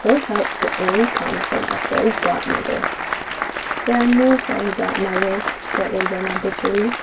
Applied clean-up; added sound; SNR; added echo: none; Applause; 3 dB; reverberation time 0.1 s.